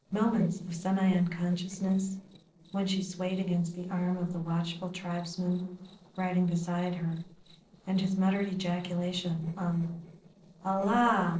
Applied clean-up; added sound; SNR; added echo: neural separator model SepFormer DNS4.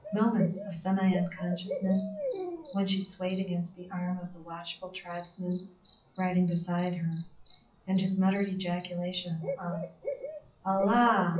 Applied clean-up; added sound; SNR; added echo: classical method WPE with log-MMSE.